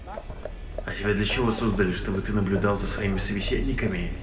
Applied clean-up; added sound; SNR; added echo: none; Livestock, farm animals, working animals; 6 dB; reverberation time 2.3 s.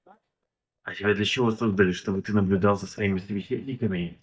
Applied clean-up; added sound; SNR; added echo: neural mask model DeepFilterNet 3.